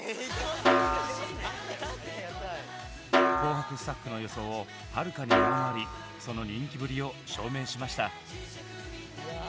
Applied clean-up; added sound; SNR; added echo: none; Snare drum; -4 dB; none.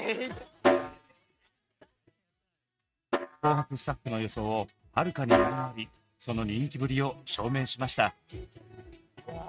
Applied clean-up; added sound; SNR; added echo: neural mask model RNNoise.